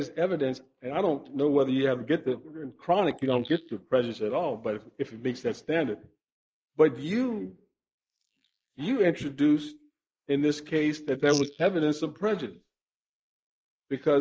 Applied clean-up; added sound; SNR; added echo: neural mask model Resemble Enhance denoiser.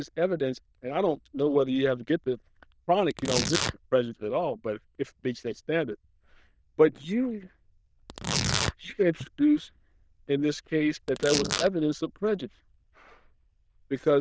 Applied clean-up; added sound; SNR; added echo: neural diffusion model UNIVERSE++.